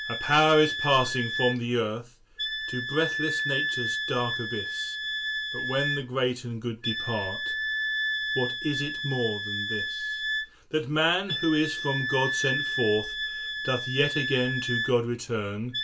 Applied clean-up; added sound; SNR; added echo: none; Wind instrument, woodwind instrument; 3 dB; reverberation time 0.2 s.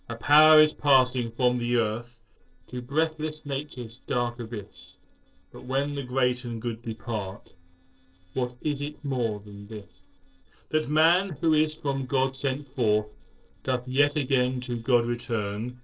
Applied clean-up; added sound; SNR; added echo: neural separator model SepFormer DNS4.